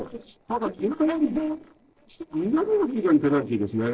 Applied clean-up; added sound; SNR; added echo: neural separator model SepFormer DNS4.